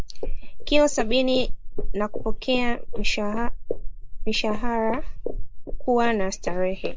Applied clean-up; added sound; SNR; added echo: neural mask model Resemble Enhance denoiser.